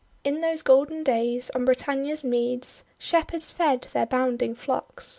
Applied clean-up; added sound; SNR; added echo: none; none; none; none.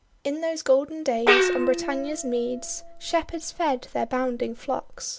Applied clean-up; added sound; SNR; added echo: none; Gong; 2 dB; none.